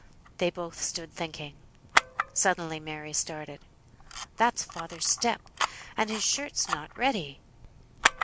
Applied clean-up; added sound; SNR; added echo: none; Camera; 3 dB; none.